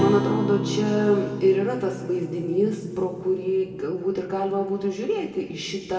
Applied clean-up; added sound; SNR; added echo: none; Acoustic guitar; 8 dB; reverberation time 2.2 s.